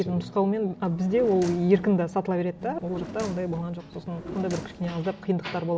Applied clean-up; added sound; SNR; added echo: none; Drawer open or close; 14 dB; none.